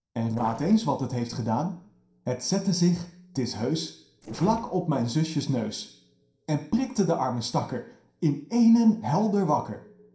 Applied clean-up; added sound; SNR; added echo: neural separator model SepFormer DNS4.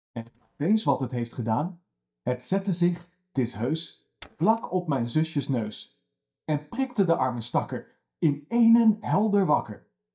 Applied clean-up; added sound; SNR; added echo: neural mask model DeepFilterNet 3.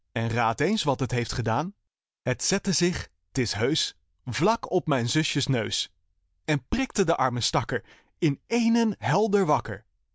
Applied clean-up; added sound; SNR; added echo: none; none; none; none.